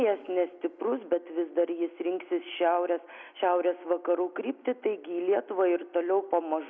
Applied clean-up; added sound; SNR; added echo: none; none; none; none.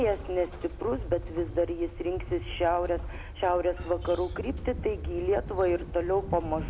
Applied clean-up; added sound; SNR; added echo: none; Train; 8 dB; none.